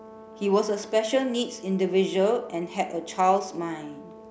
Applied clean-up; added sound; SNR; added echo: none; Brass instrument; 20 dB; none.